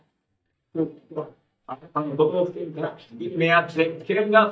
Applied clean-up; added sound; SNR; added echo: neural mask model DeepFilterNet 3.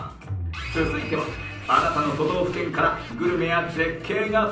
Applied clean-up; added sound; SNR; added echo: none; Scratching (performance technique); 19 dB; reverberation time 0.6 s.